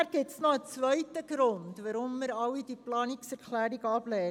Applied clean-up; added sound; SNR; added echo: none; none; none; none.